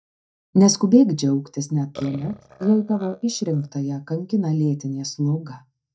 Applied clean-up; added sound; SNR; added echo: neural mask model DeepFilterNet 3.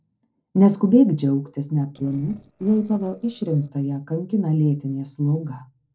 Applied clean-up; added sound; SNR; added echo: neural separator model SepFormer DNS4.